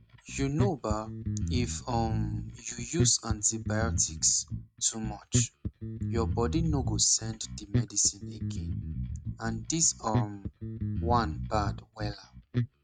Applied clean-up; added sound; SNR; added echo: neural mask model RNNoise.